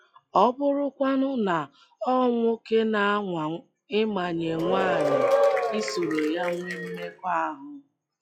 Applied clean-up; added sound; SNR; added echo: classical method log-MMSE.